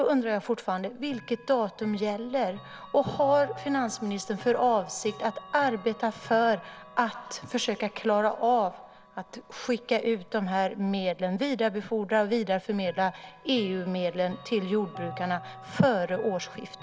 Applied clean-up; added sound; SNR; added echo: none; Chime / Clock; 19 dB; none.